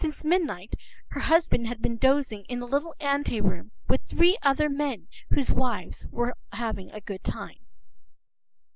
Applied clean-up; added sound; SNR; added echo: neural mask model Resemble Enhance denoiser.